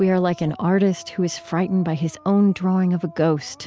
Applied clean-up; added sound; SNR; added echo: none; none; none; none.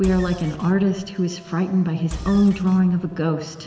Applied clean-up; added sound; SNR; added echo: none; Engine; 13 dB; reverberation time 3.0 s.